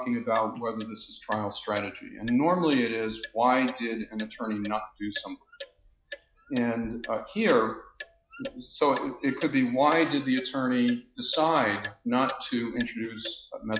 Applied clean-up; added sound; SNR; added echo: classical method log-MMSE.